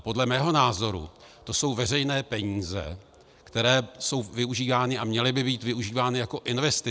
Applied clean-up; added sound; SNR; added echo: none; none; none; none.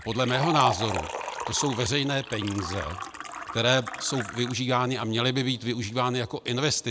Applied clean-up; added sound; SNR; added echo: none; Liquid; 9 dB; none.